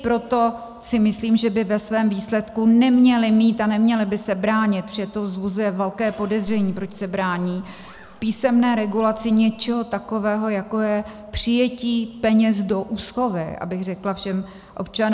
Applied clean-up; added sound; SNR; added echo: none; Zipper (clothing); 19 dB; none.